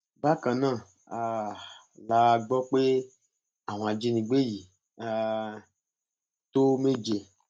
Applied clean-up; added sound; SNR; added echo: none; none; none; none.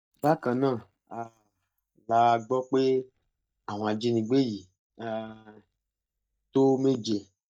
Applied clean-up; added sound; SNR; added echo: neural mask model DeepFilterNet 3.